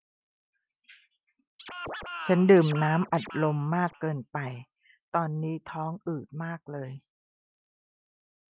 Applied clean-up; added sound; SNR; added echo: none; Scratching (performance technique); 11 dB; none.